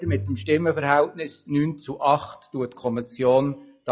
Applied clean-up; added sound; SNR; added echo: classical method log-MMSE.